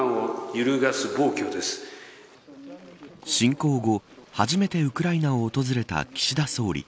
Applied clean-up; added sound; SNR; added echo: none; none; none; none.